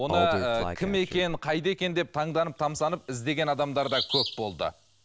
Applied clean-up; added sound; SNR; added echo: none; Bird vocalization, bird call, bird song; 8 dB; none.